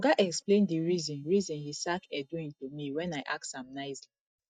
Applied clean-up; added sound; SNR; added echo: neural mask model DeepFilterNet 3.